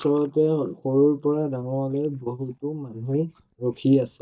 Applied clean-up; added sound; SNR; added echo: neural mask model DeepFilterNet 3.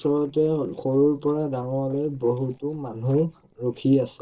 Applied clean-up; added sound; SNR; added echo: neural separator model SepFormer DNS4.